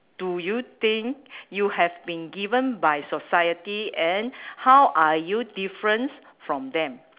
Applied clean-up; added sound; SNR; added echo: none; none; none; none.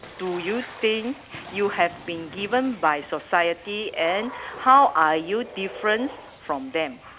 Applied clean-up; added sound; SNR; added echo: none; Water / Splash, splatter; 17 dB; none.